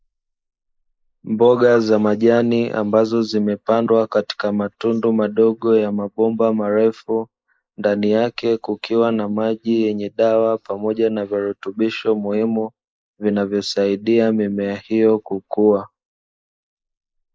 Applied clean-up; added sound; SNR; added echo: neural mask model Resemble Enhance denoiser.